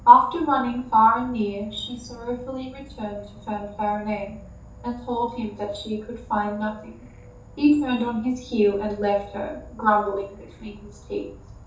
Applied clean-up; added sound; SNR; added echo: none; Insect / Frog; 20 dB; reverberation time 0.5 s.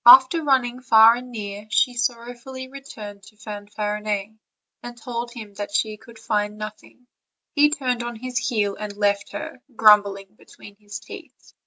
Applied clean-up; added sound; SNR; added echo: none; none; none; none.